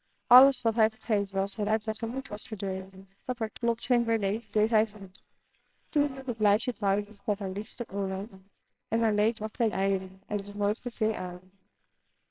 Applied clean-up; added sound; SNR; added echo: neural separator model SepFormer WHAMR!.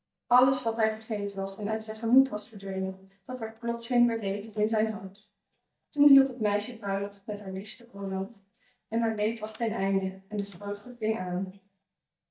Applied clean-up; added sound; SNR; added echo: neural mask model DeepFilterNet 3.